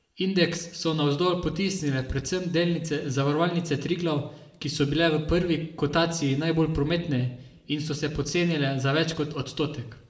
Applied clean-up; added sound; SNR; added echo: none; none; none; reverberation time 0.7 s.